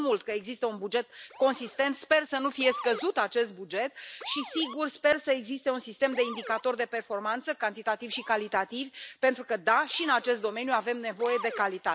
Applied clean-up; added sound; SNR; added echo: none; Motor vehicle (road) / Siren; 17 dB; none.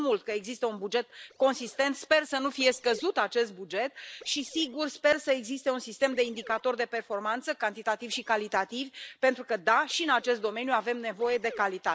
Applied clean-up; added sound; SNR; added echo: neural separator model SepFormer DNS4.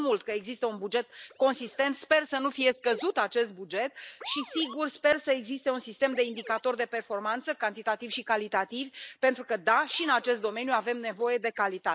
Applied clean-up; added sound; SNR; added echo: neural mask model Resemble Enhance denoiser.